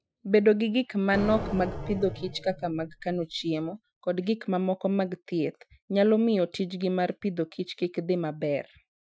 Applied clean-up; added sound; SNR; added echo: classical method Wiener filter.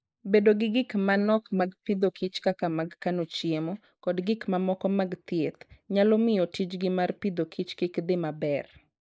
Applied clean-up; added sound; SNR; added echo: neural mask model Resemble Enhance denoiser.